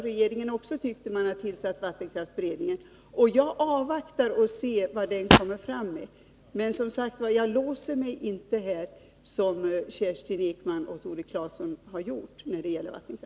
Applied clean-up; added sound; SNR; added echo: none; Fart; -5 dB; none.